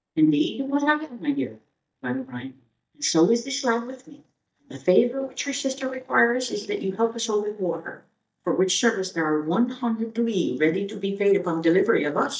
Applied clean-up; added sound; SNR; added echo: neural mask model DeepFilterNet 3.